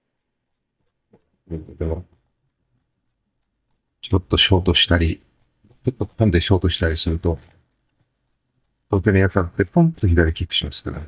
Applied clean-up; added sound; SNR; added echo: neural mask model DeepFilterNet 3.